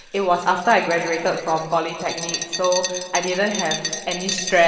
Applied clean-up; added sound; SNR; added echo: none; Glass; 9 dB; reverberation time 2.3 s.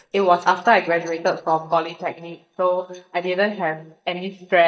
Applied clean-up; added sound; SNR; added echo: neural mask model DeepFilterNet 3.